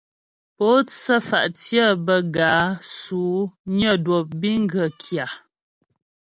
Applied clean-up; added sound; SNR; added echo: none; none; none; none.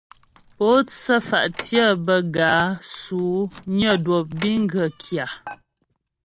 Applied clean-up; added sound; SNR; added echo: none; Door / Car + Dishes, pots, and pans; 20 dB; none.